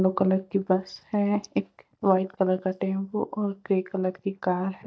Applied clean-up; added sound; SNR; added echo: neural mask model DeepFilterNet 3.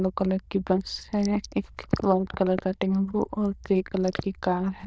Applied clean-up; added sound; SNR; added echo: neural diffusion model UNIVERSE++.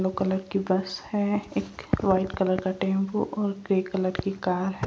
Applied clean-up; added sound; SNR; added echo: none; none; none; none.